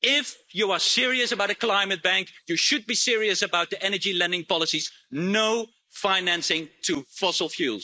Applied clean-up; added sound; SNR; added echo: neural mask model Resemble Enhance denoiser.